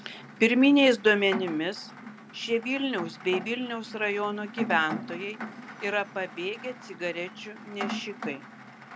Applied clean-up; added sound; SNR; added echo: none; Rain; 12 dB; none.